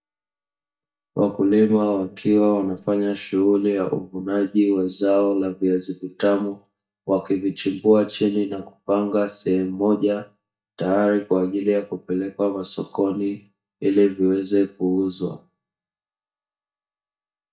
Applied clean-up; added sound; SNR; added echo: neural mask model DeepFilterNet 3.